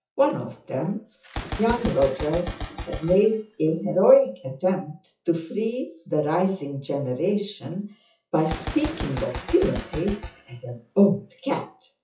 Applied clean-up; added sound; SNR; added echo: classical method WPE with log-MMSE.